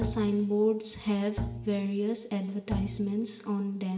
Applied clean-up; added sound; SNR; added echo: none; Bowed string instrument; 10 dB; reverberation time 1.1 s.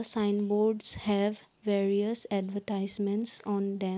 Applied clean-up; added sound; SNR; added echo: none; none; none; none.